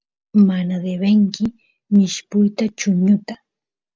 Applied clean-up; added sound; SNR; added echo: none; none; none; none.